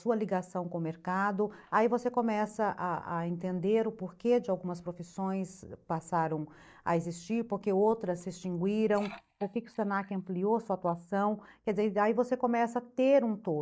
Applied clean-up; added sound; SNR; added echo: neural mask model DeepFilterNet 3.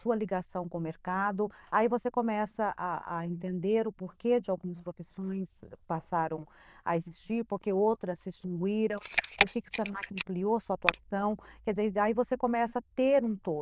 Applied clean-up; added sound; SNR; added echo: neural diffusion model UNIVERSE++.